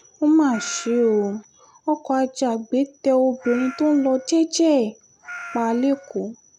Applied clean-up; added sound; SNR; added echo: none; Meow; 18 dB; none.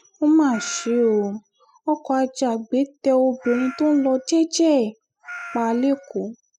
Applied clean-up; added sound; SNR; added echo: classical method spectral subtraction.